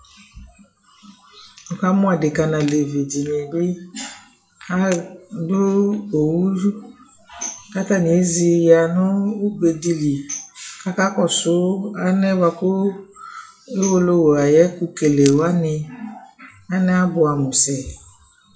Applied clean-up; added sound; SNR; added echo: classical method WPE with log-MMSE.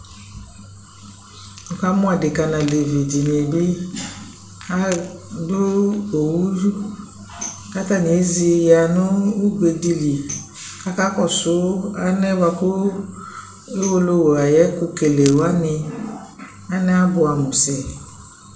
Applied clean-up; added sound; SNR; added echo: none; Tambourine; 19 dB; reverberation time 0.6 s.